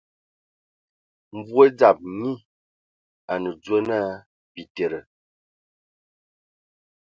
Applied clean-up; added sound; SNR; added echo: none; none; none; none.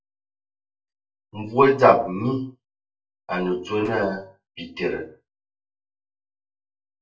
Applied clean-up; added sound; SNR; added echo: none; none; none; reverberation time 0.3 s.